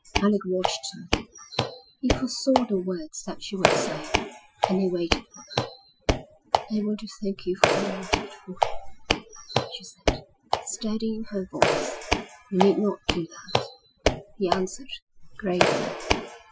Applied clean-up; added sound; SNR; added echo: classical method Wiener filter.